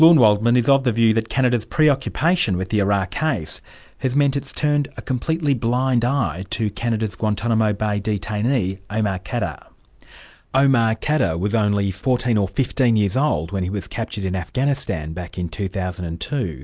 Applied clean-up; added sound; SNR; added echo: none; none; none; none.